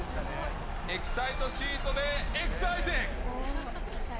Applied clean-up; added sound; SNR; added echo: none; Wind; -2 dB; none.